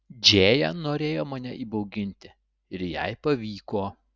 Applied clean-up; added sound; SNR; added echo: none; none; none; none.